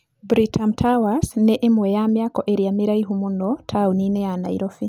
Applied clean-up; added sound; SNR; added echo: none; none; none; none.